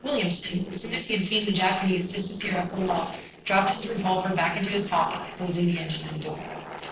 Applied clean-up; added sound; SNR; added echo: neural separator model SepFormer DNS4.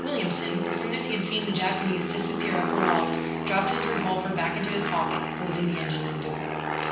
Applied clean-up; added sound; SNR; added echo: none; Aircraft; 0 dB; reverberation time 0.9 s.